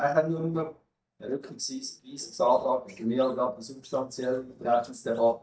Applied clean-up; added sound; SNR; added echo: neural mask model DeepFilterNet 3.